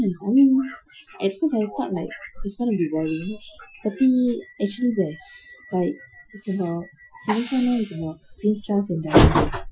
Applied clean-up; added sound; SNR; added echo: classical method Wiener filter.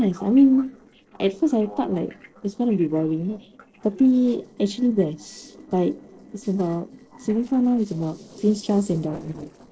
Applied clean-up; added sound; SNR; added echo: neural separator model SepFormer DNS4.